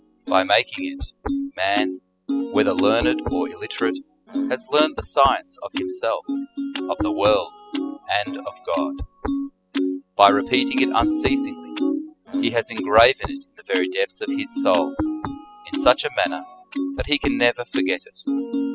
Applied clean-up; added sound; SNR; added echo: classical method spectral subtraction.